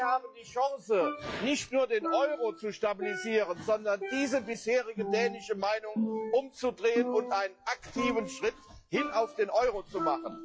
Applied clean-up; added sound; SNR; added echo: classical method log-MMSE.